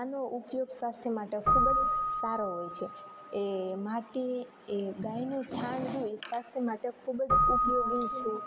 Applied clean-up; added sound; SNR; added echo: none; Keyboard (musical); -1 dB; none.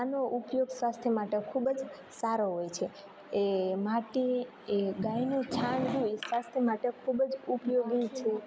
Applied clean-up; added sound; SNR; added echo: none; none; none; none.